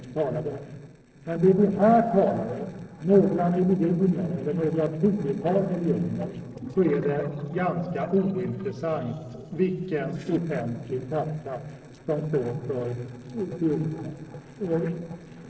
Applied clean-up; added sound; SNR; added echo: neural separator model SepFormer DNS4.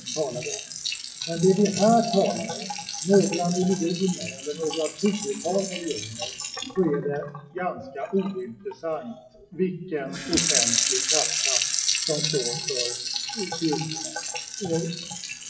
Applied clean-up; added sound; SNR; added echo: classical method WPE with log-MMSE.